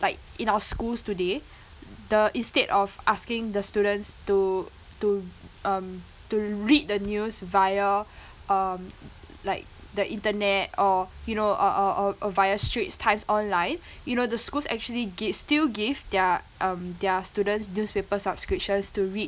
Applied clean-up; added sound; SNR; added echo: none; none; none; none.